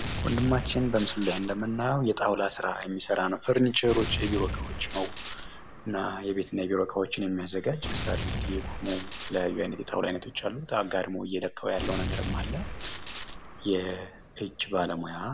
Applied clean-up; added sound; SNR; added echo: none; Gunshot, gunfire; 6 dB; none.